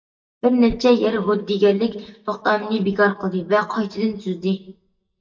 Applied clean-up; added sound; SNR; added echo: neural mask model DeepFilterNet 3.